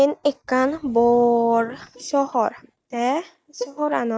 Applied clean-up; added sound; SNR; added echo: neural mask model DeepFilterNet 3.